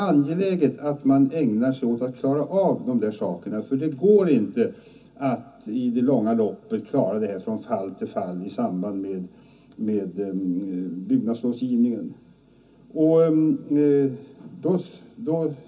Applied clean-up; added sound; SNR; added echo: none; none; none; reverberation time 0.3 s.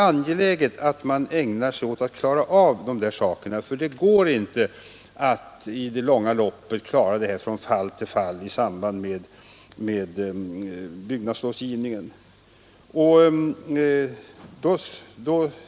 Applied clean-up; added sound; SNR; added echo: none; none; none; none.